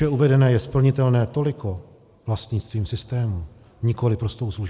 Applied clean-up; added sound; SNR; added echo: none; none; none; none.